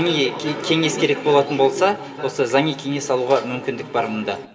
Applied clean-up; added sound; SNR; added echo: none; none; none; reverberation time 1.2 s.